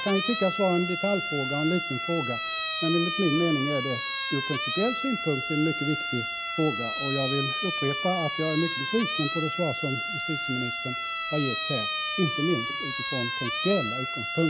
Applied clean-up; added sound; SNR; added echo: none; Siren; 0 dB; none.